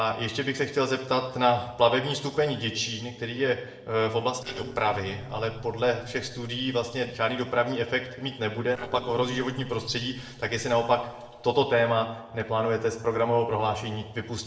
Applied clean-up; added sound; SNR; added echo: neural separator model SepFormer DNS4.